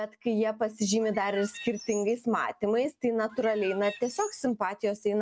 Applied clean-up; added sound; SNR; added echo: none; Bird; 16 dB; none.